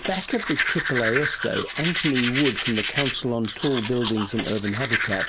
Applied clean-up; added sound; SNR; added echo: none; Domestic sounds, home sounds; 3 dB; none.